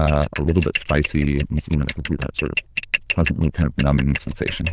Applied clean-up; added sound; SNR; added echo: neural diffusion model UNIVERSE++.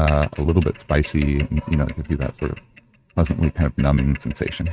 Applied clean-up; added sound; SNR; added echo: neural mask model RNNoise.